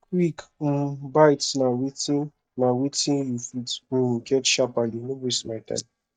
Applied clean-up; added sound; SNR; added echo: neural mask model DeepFilterNet 3.